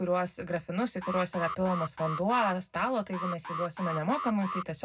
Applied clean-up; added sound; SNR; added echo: none; Alarm; 7 dB; reverberation time 0.3 s.